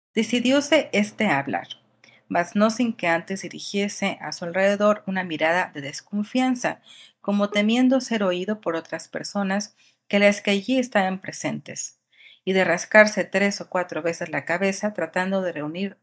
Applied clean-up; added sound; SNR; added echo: neural mask model DeepFilterNet 3.